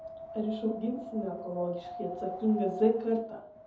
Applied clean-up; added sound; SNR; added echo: none; Wind; 10 dB; reverberation time 0.6 s.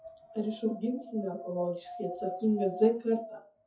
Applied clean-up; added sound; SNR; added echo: classical method WPE with log-MMSE.